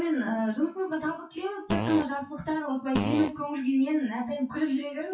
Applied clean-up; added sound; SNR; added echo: classical method WPE with log-MMSE.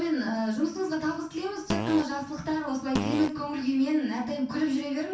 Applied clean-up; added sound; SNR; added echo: none; Fart; 6 dB; reverberation time 0.6 s.